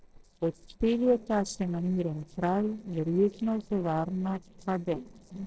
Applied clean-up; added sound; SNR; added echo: neural separator model SepFormer DNS4.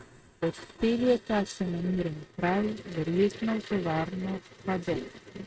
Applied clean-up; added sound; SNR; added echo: neural mask model RNNoise.